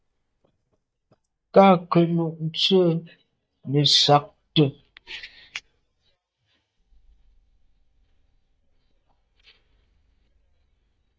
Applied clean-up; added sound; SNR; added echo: neural mask model DeepFilterNet 3.